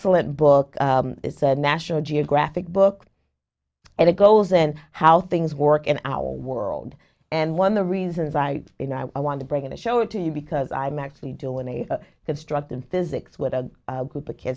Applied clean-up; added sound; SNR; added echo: none; none; none; none.